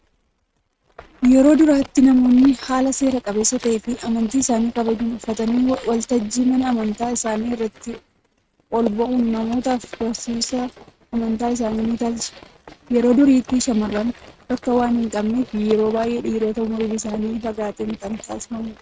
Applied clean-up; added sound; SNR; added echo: neural mask model RNNoise.